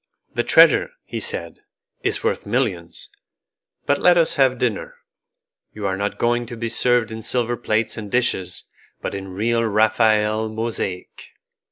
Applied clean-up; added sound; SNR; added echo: none; none; none; none.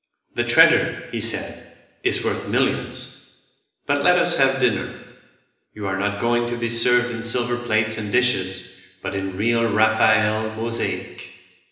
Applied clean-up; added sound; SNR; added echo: none; none; none; reverberation time 1.0 s.